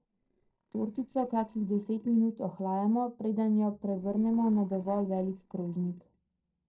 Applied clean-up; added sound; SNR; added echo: neural separator model SepFormer DNS4.